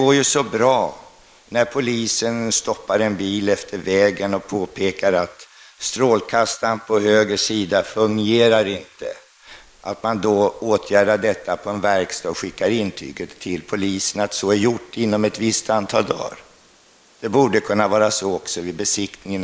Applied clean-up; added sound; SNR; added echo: neural mask model Resemble Enhance denoiser.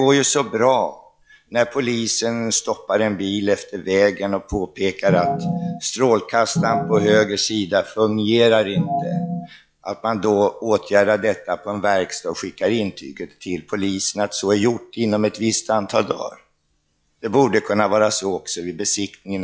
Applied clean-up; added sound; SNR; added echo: classical method log-MMSE.